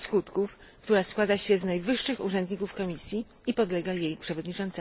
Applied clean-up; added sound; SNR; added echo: none; none; none; none.